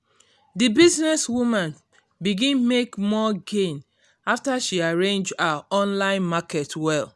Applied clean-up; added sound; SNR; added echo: none; none; none; none.